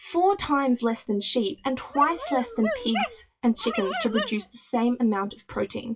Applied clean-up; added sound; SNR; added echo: classical method WPE with log-MMSE.